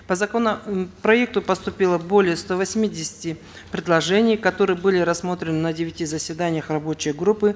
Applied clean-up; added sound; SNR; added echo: none; none; none; none.